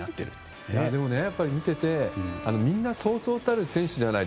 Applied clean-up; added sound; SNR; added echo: none; Bowed string instrument; 18 dB; none.